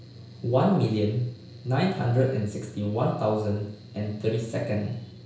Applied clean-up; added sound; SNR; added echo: none; Mechanical fan; 20 dB; reverberation time 0.5 s.